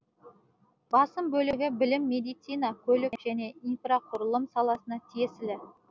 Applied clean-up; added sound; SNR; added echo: none; none; none; none.